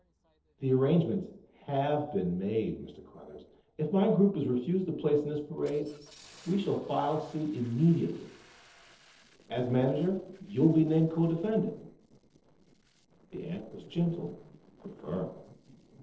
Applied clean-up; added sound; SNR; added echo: neural separator model SepFormer DNS4.